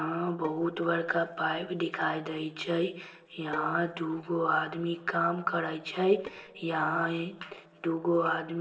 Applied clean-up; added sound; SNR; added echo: neural separator model SepFormer DNS4.